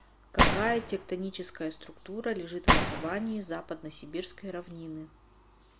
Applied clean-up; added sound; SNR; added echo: none; Gunshot, gunfire; -5 dB; none.